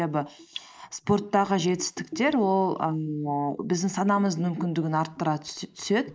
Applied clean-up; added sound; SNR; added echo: neural mask model Resemble Enhance denoiser.